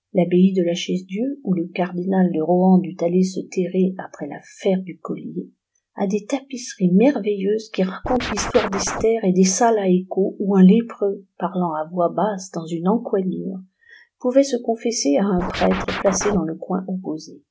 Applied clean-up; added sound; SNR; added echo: none; Scratching (performance technique); 7 dB; none.